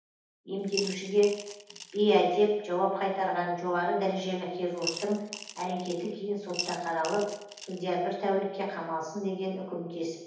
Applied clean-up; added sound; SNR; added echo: none; Coin (dropping) / Glass; 12 dB; reverberation time 0.8 s.